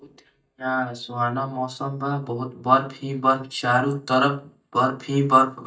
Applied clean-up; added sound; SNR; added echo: neural mask model DeepFilterNet 3.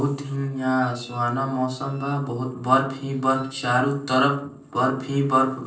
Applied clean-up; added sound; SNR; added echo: neural separator model SepFormer DNS4.